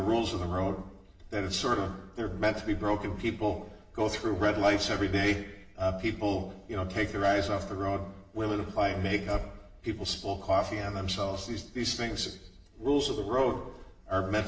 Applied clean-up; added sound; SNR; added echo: none; none; none; reverberation time 0.8 s.